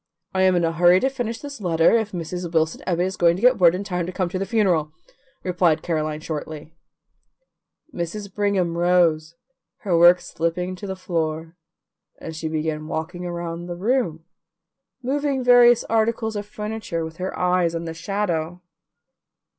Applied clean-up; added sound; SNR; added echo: none; none; none; none.